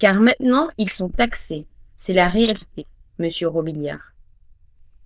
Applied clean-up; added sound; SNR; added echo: neural diffusion model UNIVERSE++.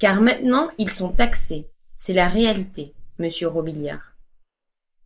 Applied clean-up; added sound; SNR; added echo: neural mask model Resemble Enhance denoiser.